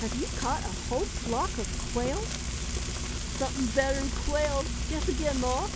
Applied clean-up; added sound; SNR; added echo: none; Frying (food); 0 dB; none.